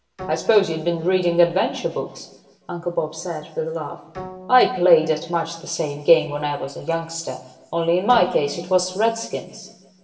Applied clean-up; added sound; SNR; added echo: none; Bowed string instrument; 19 dB; reverberation time 1.0 s.